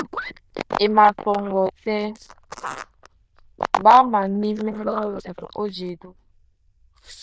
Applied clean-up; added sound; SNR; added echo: neural diffusion model UNIVERSE++.